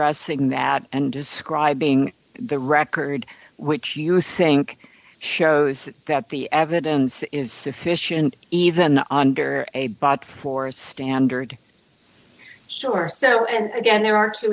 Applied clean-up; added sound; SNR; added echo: none; none; none; none.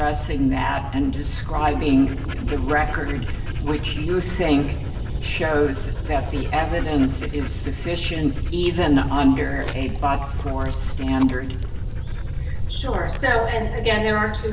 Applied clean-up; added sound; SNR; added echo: none; Dog; 2 dB; reverberation time 1.0 s.